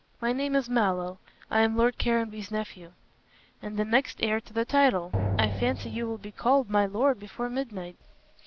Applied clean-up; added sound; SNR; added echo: none; Drum; 4 dB; none.